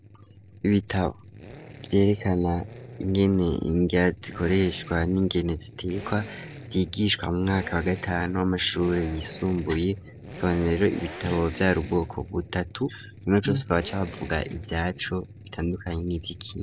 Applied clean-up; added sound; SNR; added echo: none; Accelerating, revving, vroom; 15 dB; none.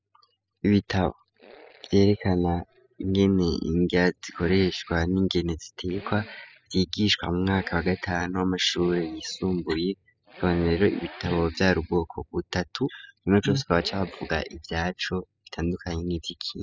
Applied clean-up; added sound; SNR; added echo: classical method spectral subtraction.